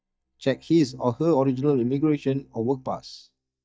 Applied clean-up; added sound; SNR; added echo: neural mask model DeepFilterNet 3.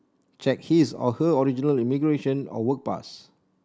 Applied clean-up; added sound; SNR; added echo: none; none; none; none.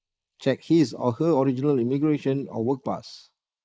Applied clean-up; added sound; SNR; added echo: neural mask model Resemble Enhance denoiser.